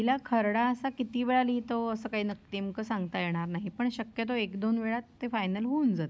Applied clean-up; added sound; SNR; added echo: none; none; none; none.